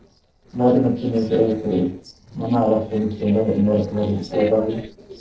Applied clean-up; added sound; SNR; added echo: neural separator model SepFormer DNS4.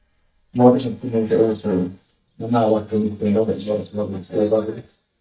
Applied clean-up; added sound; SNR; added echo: neural mask model DeepFilterNet 3.